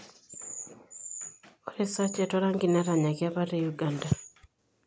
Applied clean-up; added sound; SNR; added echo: none; none; none; none.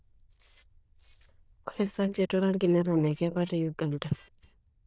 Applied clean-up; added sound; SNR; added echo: neural diffusion model UNIVERSE++.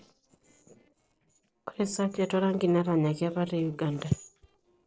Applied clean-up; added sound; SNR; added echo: neural separator model SepFormer DNS4.